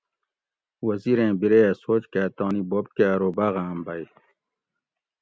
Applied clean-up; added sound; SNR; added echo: none; none; none; none.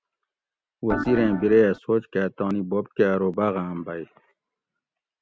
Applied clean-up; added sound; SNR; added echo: none; Organ; 6 dB; none.